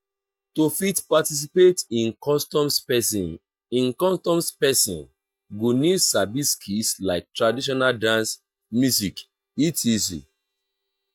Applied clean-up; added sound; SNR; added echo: neural mask model DeepFilterNet 3.